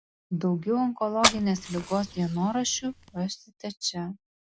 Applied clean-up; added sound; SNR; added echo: none; Fire; 2 dB; none.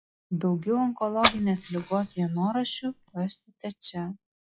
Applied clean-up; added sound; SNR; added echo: classical method log-MMSE.